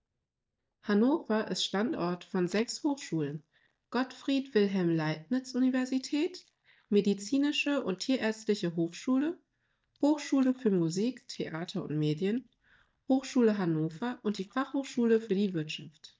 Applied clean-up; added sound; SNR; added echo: neural mask model DeepFilterNet 3.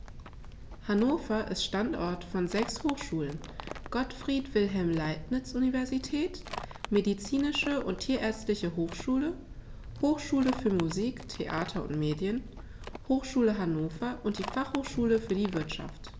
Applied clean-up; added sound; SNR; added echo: none; Livestock, farm animals, working animals; 14 dB; none.